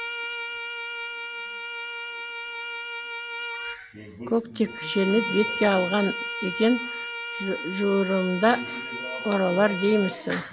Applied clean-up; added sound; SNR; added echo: none; Bowed string instrument; 7 dB; none.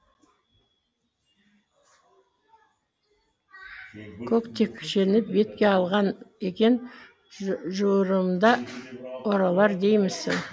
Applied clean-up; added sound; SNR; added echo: none; none; none; none.